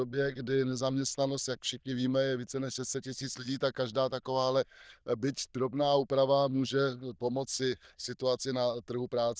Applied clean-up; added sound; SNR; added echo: neural diffusion model UNIVERSE++.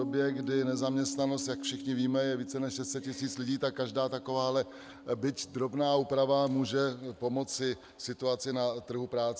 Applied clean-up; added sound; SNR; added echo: none; Piano; 12 dB; none.